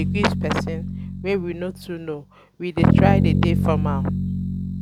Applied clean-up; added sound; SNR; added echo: none; Bass guitar; -5 dB; none.